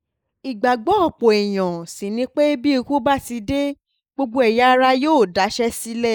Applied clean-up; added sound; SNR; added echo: neural mask model Resemble Enhance denoiser.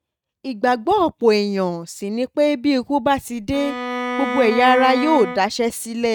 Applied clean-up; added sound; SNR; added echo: neural mask model RNNoise.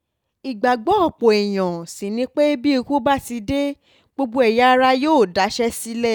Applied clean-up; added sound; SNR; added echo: none; none; none; none.